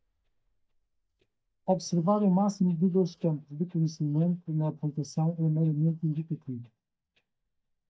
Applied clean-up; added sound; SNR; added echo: neural mask model DeepFilterNet 3.